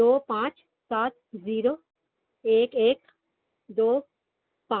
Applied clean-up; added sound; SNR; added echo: none; none; none; none.